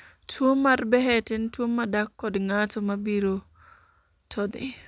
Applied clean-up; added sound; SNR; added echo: none; none; none; none.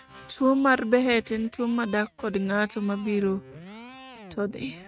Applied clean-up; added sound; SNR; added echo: neural mask model RNNoise.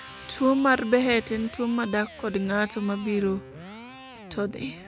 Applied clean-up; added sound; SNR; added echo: none; Electric guitar; 17 dB; none.